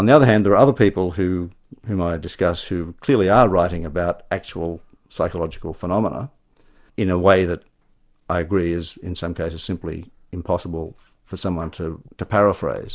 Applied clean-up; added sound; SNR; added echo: none; none; none; none.